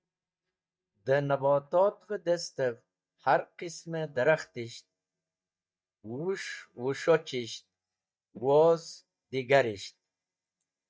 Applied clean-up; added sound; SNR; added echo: neural mask model DeepFilterNet 3.